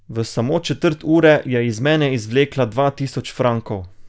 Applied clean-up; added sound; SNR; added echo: none; none; none; none.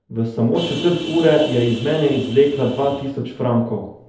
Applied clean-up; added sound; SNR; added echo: none; Vehicle horn, car horn, honking; 13 dB; reverberation time 2.1 s.